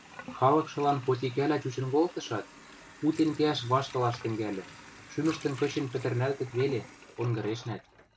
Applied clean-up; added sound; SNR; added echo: none; Water tap, faucet + Sink (filling or washing) / Water; 17 dB; none.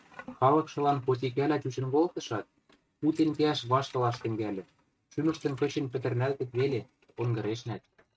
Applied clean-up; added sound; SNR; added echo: neural mask model RNNoise.